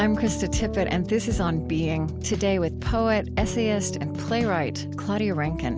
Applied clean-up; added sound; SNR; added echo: none; none; none; none.